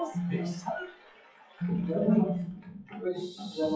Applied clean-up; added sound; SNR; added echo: classical method WPE with log-MMSE.